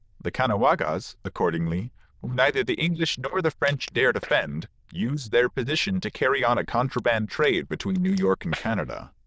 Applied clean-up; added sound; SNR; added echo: neural diffusion model UNIVERSE++.